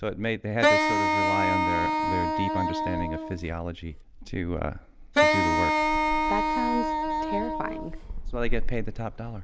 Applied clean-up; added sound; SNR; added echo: none; Wind instrument, woodwind instrument; -4 dB; none.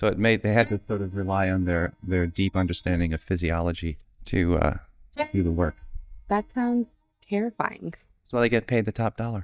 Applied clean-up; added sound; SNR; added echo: neural mask model DeepFilterNet 3.